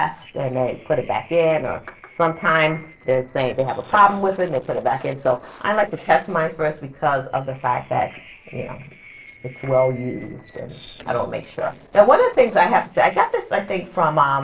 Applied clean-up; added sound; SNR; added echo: neural separator model SepFormer DNS4.